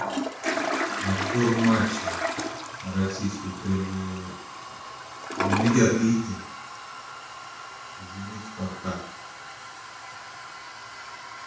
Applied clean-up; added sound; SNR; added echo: none; Toilet flush; 4 dB; reverberation time 0.6 s.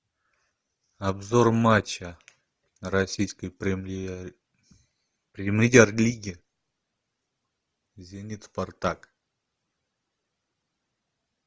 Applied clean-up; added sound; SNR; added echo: none; none; none; none.